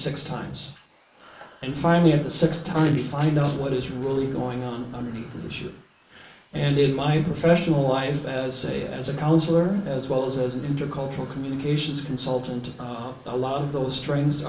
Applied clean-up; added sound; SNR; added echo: neural mask model Resemble Enhance denoiser.